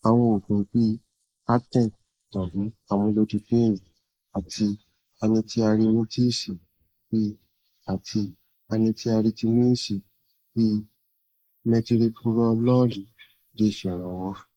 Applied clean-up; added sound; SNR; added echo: neural mask model Resemble Enhance denoiser.